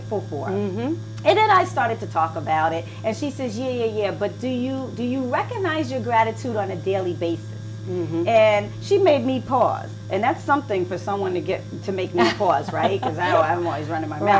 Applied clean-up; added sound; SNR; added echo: none; Tools; 11 dB; none.